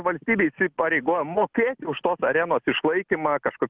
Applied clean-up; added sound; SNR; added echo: none; none; none; none.